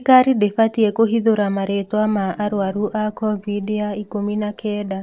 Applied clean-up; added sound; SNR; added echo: neural separator model SepFormer DNS4.